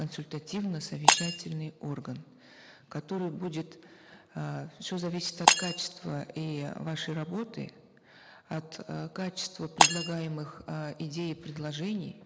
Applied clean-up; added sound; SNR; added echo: none; Shatter; -4 dB; none.